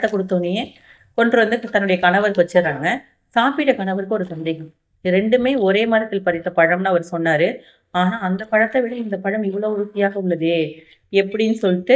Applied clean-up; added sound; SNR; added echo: neural mask model DeepFilterNet 3.